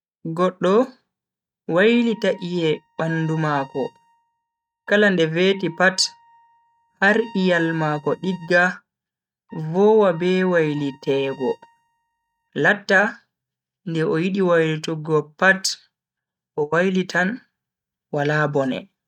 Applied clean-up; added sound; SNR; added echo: neural mask model RNNoise.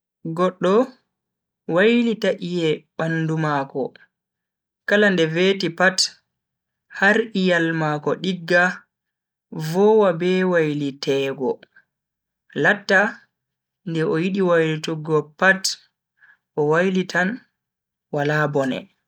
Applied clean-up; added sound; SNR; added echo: none; none; none; none.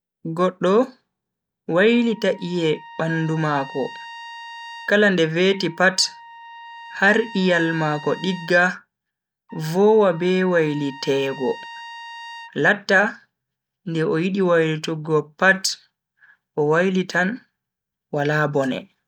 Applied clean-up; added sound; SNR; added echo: none; Trumpet; 17 dB; none.